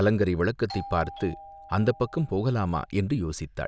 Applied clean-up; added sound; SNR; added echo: none; Doorbell; 17 dB; none.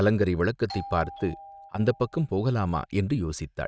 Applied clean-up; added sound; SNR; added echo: neural mask model RNNoise.